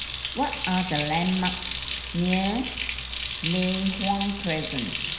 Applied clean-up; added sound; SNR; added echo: none; Water tap, faucet; -4 dB; reverberation time 0.9 s.